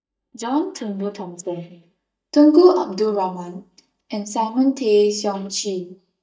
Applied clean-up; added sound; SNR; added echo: neural mask model DeepFilterNet 3.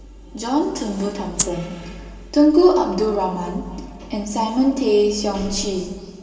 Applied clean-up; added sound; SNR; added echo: none; Rattle (instrument); 5 dB; reverberation time 2.0 s.